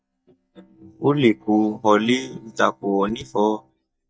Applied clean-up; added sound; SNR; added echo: neural mask model DeepFilterNet 3.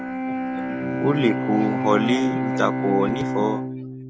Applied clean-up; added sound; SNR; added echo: none; Bowed string instrument; 2 dB; none.